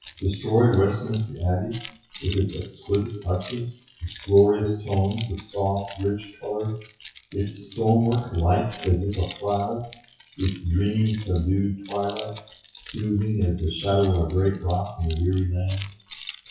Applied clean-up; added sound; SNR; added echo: classical method WPE with log-MMSE.